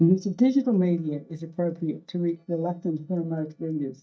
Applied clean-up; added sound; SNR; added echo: neural mask model DeepFilterNet 3.